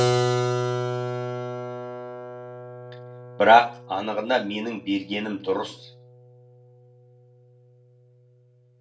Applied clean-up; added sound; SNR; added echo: none; Keyboard (musical); 3 dB; reverberation time 0.3 s.